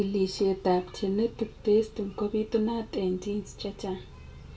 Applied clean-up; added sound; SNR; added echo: none; Idling / Accelerating, revving, vroom / Car; 18 dB; reverberation time 0.2 s.